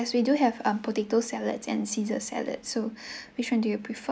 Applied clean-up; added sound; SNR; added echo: none; none; none; none.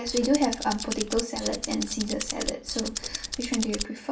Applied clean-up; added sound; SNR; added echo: none; Tools; 5 dB; reverberation time 0.3 s.